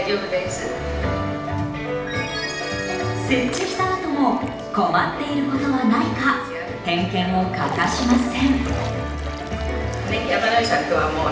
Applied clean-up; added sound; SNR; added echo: none; Drip / Trickle, dribble / Water / Splash, splatter; 17 dB; reverberation time 0.8 s.